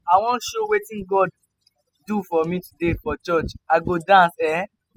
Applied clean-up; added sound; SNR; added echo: classical method spectral subtraction.